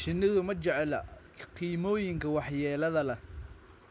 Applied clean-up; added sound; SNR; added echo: none; none; none; none.